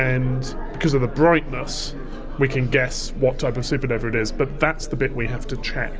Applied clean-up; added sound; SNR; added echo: none; none; none; none.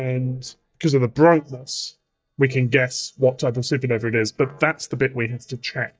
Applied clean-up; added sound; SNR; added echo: neural mask model DeepFilterNet 3.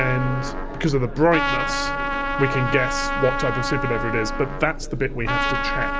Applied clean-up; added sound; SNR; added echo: none; Trumpet; 3 dB; none.